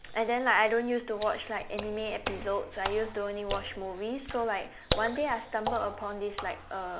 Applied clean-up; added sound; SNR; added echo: none; Water / Splash, splatter; 8 dB; none.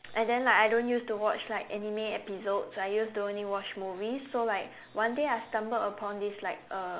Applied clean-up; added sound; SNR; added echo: none; none; none; none.